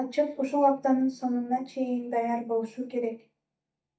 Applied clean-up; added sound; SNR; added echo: neural mask model DeepFilterNet 3.